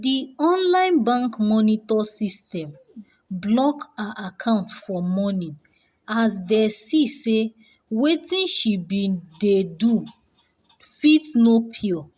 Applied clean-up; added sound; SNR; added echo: none; none; none; none.